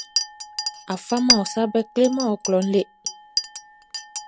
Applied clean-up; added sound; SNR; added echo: none; Chink, clink; 4 dB; none.